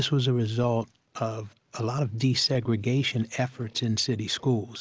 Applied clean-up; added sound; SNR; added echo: none; none; none; none.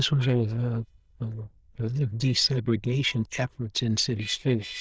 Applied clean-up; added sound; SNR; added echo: neural diffusion model UNIVERSE++.